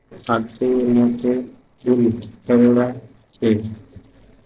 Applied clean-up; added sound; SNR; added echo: neural separator model SepFormer DNS4.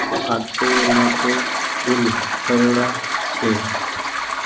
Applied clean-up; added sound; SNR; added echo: none; Toilet flush; 0 dB; none.